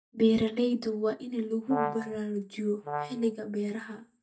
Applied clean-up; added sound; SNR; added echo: neural mask model DeepFilterNet 3.